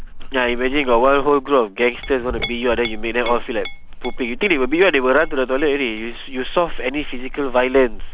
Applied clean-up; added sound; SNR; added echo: none; Chink, clink; 8 dB; none.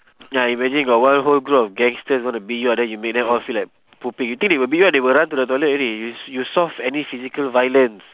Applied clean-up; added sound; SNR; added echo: none; none; none; none.